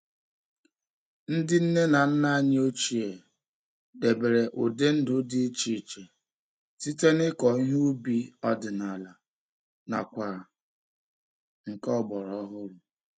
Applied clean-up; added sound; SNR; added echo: none; none; none; none.